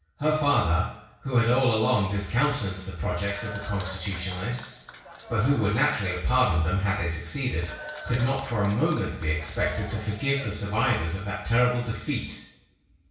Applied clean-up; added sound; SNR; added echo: none; Applause / Clapping; 16 dB; reverberation time 0.6 s.